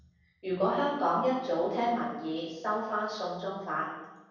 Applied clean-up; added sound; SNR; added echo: none; none; none; reverberation time 1.1 s.